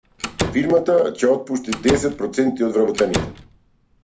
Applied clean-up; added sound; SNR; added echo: none; Slam; 9 dB; reverberation time 0.3 s.